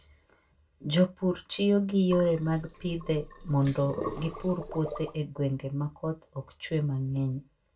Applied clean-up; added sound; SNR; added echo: none; Sink (filling or washing); 11 dB; reverberation time 0.2 s.